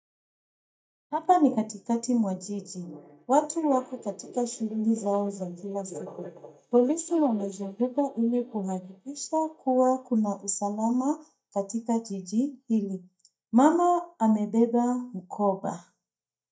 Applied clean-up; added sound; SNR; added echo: neural mask model DeepFilterNet 3.